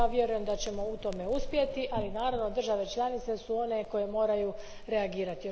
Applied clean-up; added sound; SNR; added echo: none; Crackle; 8 dB; none.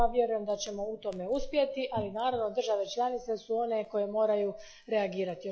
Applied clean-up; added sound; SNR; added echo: classical method log-MMSE.